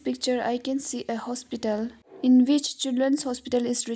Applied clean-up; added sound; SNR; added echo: none; none; none; none.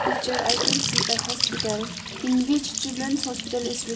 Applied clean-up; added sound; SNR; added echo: none; Trickle, dribble / Bathtub (filling or washing) / Sink (filling or washing) / Gurgling / Splash, splatter; 0 dB; reverberation time 1.9 s.